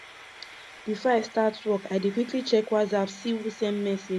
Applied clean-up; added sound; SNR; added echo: none; Frying (food); 19 dB; none.